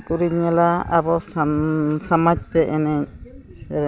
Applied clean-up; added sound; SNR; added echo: none; none; none; none.